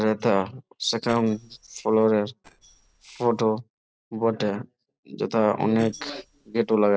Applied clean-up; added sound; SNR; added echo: neural separator model SepFormer DNS4.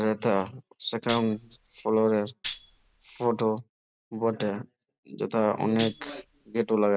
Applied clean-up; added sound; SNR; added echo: none; Tambourine; -5 dB; none.